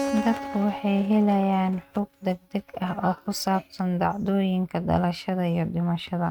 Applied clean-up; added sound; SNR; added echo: neural mask model RNNoise.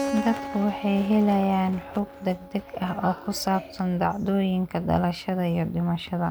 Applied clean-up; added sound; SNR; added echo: none; Keyboard (musical); 14 dB; none.